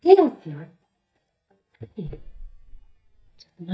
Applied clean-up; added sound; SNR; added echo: neural mask model DeepFilterNet 3.